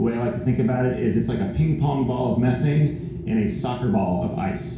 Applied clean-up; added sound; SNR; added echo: none; none; none; reverberation time 0.6 s.